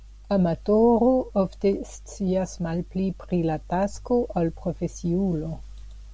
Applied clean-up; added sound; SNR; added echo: none; none; none; none.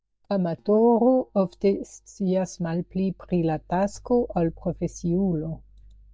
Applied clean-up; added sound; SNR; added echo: neural mask model DeepFilterNet 3.